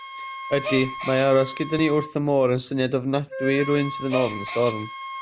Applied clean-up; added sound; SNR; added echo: none; Wind instrument, woodwind instrument + Gasp; 10 dB; none.